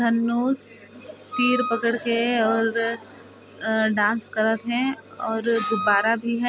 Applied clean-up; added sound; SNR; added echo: none; Wind instrument, woodwind instrument; 7 dB; none.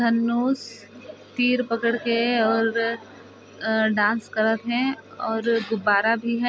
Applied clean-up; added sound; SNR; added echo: none; none; none; none.